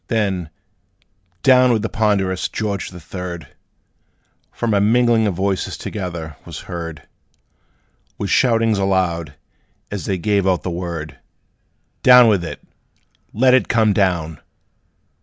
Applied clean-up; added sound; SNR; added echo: none; none; none; none.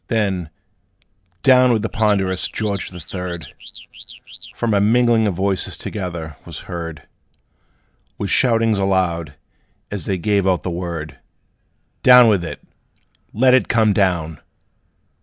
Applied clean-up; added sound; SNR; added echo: none; Alarm / Car; 11 dB; none.